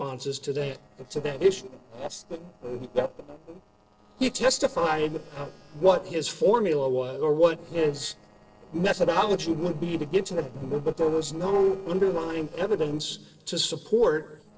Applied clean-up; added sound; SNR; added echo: neural separator model SepFormer DNS4.